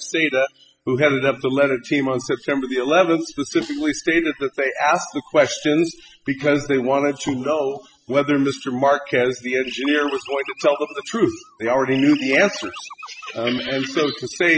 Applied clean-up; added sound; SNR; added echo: classical method spectral subtraction.